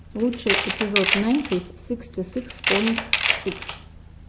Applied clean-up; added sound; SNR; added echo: none; Tools; 0 dB; none.